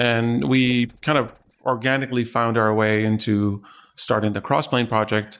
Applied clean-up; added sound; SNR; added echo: neural mask model DeepFilterNet 3.